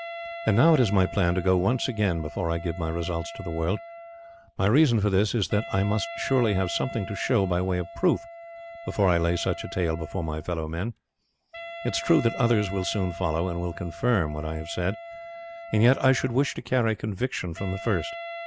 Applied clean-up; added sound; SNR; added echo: none; Wind instrument, woodwind instrument; 14 dB; none.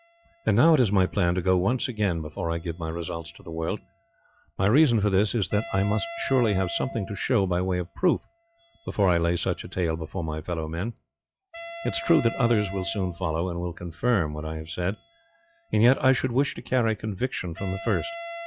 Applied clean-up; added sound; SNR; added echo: classical method log-MMSE.